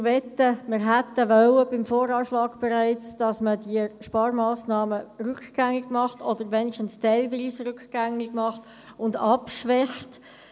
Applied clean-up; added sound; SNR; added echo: none; none; none; none.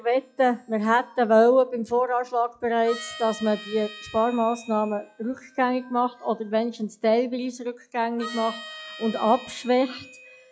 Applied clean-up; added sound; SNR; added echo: classical method log-MMSE.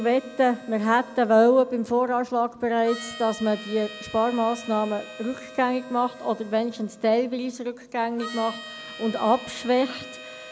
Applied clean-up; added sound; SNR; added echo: none; Harmonica; 17 dB; none.